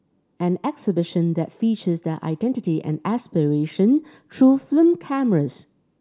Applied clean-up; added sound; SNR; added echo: none; none; none; none.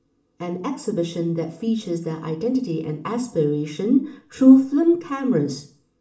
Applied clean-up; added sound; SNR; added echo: none; none; none; reverberation time 0.4 s.